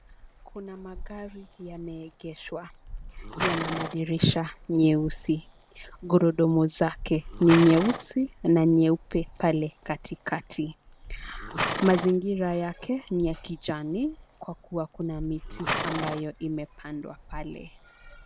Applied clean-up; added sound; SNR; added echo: none; Livestock, farm animals, working animals; 10 dB; none.